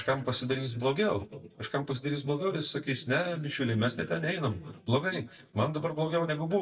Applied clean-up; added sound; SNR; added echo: neural mask model DeepFilterNet 3.